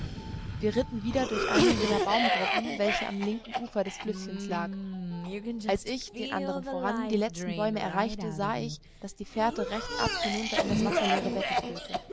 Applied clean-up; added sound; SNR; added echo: none; Cough; 0 dB; none.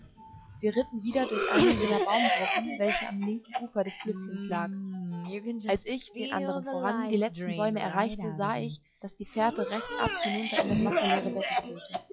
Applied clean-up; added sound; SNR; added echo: classical method log-MMSE.